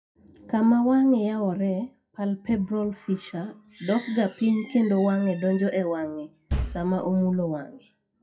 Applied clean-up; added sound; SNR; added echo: classical method WPE with log-MMSE.